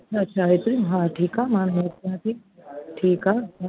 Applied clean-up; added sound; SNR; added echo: none; none; none; none.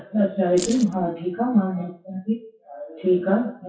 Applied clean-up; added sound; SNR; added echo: classical method WPE with log-MMSE.